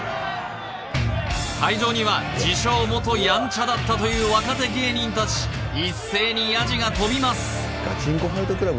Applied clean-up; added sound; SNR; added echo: none; none; none; none.